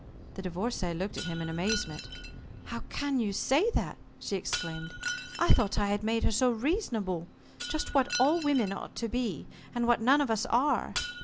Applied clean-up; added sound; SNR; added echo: none; Shatter; 13 dB; none.